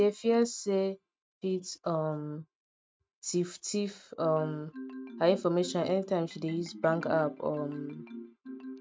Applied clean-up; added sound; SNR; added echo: neural mask model RNNoise.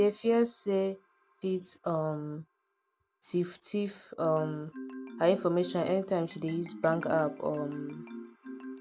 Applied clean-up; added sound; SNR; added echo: none; Marimba, xylophone; 14 dB; none.